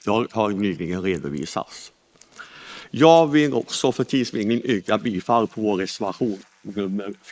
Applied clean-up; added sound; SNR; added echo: neural mask model Resemble Enhance denoiser.